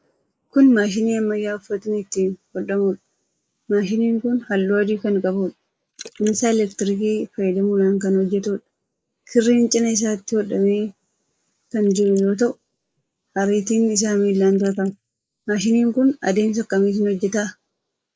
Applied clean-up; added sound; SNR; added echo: neural mask model Resemble Enhance denoiser.